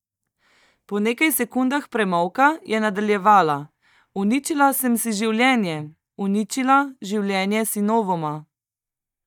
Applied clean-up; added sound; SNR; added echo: neural mask model DeepFilterNet 3.